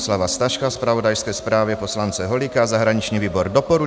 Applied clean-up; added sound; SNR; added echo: none; Musical instrument; 17 dB; none.